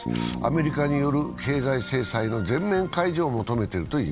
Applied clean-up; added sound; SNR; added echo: none; Bass guitar; 11 dB; none.